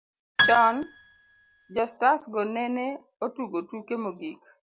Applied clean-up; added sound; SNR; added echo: none; Piano; 1 dB; none.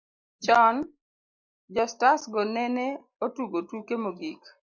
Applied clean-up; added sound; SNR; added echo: neural mask model Resemble Enhance denoiser.